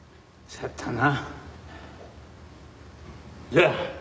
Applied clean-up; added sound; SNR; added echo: none; none; none; none.